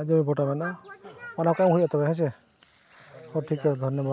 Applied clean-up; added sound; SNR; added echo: none; none; none; none.